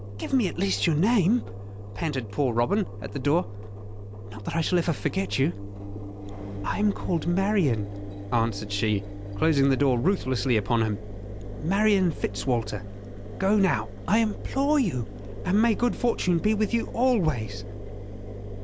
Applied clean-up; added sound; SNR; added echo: none; Engine; 9 dB; none.